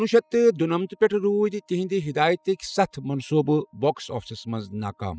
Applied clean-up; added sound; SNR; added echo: classical method spectral subtraction.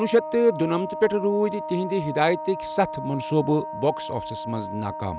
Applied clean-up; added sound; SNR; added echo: none; Wind instrument, woodwind instrument; 9 dB; none.